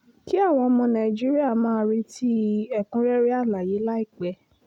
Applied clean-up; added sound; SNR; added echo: none; none; none; none.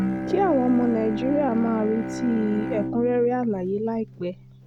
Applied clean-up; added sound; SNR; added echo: none; Bowed string instrument; 6 dB; none.